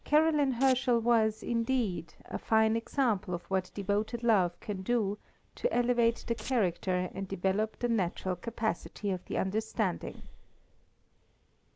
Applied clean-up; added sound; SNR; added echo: none; Breathing + Domestic sounds, home sounds; 18 dB; none.